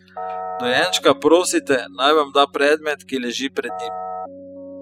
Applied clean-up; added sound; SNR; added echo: classical method spectral subtraction.